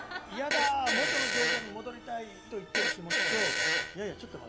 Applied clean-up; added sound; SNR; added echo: none; Fart; -4 dB; none.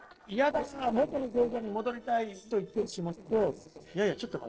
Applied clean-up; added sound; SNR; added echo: neural separator model SepFormer DNS4.